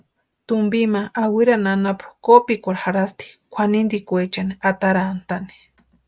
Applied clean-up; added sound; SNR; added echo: none; none; none; none.